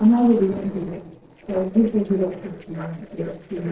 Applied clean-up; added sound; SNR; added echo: neural separator model SepFormer DNS4.